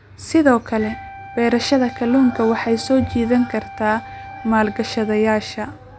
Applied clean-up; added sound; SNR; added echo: none; Wind instrument, woodwind instrument; 18 dB; none.